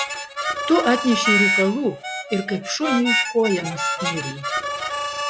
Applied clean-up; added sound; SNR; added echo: none; Harmonica; 1 dB; none.